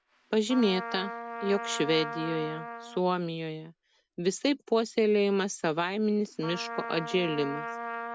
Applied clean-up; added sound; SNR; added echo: none; Trumpet; 10 dB; none.